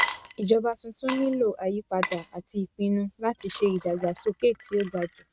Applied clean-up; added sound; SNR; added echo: neural mask model RNNoise.